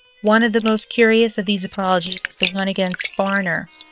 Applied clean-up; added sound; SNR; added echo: neural separator model SepFormer WHAM!.